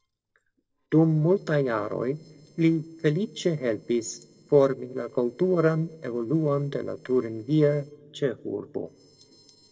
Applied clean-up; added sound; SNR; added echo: neural separator model SepFormer DNS4.